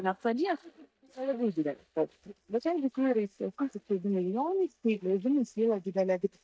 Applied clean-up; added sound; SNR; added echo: neural mask model DeepFilterNet 3.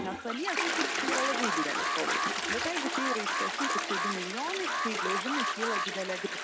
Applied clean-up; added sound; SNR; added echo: none; Toilet flush + Alarm; -5 dB; none.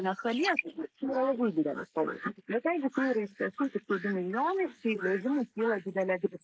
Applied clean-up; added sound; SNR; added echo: neural mask model Resemble Enhance denoiser.